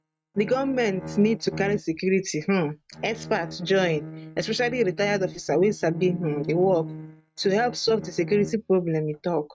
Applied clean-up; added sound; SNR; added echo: neural mask model RNNoise.